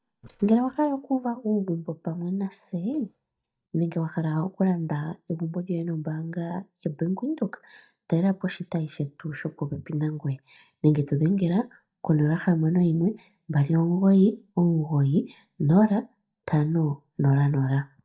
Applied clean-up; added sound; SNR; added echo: neural mask model DeepFilterNet 3.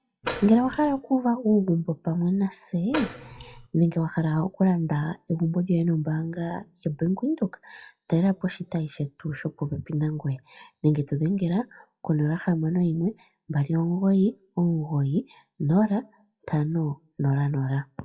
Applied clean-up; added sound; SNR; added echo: classical method WPE with log-MMSE.